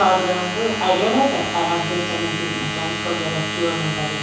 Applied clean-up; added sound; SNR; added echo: none; Domestic sounds, home sounds; 4 dB; reverberation time 0.7 s.